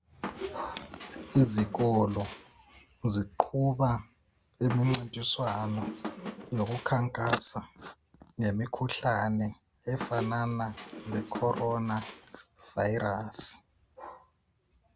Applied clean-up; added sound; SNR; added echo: none; Squeak; 10 dB; none.